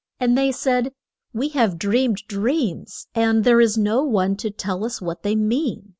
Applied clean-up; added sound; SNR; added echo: none; none; none; none.